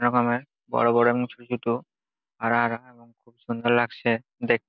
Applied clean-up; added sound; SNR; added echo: none; none; none; none.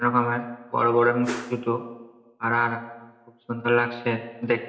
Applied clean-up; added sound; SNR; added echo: none; Whoosh, swoosh, swish; 13 dB; reverberation time 0.8 s.